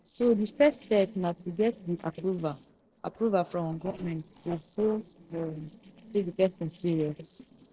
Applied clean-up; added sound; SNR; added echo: neural separator model SepFormer DNS4.